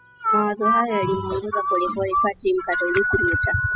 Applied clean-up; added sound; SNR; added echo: classical method spectral subtraction.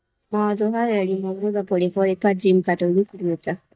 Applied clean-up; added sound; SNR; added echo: neural mask model DeepFilterNet 3.